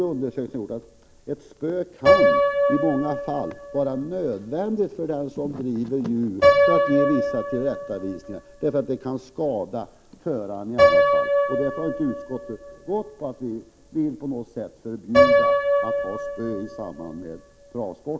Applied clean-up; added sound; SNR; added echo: none; Piano; -4 dB; none.